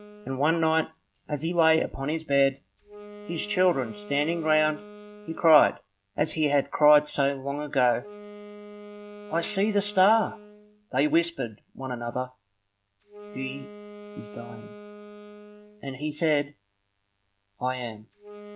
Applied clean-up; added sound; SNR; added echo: none; Wind instrument, woodwind instrument; 18 dB; none.